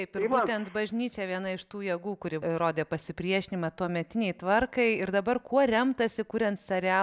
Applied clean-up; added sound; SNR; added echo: none; none; none; none.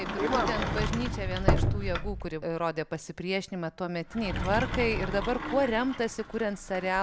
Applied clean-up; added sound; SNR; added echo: none; Sliding door; 1 dB; none.